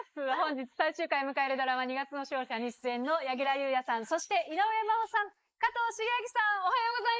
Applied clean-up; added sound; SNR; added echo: neural mask model Resemble Enhance denoiser.